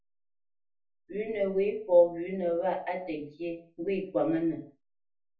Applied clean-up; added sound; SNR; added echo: none; none; none; reverberation time 0.3 s.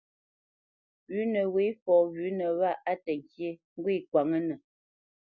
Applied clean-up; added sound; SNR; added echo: none; none; none; none.